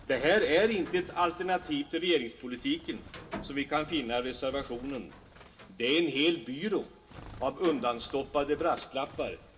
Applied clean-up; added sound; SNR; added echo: none; Bird; 17 dB; reverberation time 0.2 s.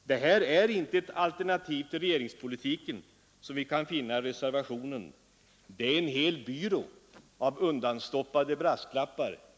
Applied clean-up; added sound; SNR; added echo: none; none; none; none.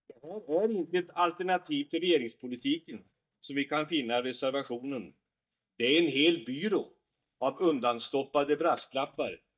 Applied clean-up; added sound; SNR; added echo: neural mask model DeepFilterNet 3.